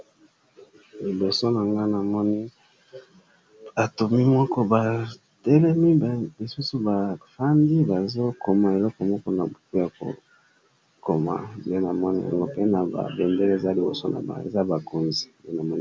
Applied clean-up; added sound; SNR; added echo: none; none; none; none.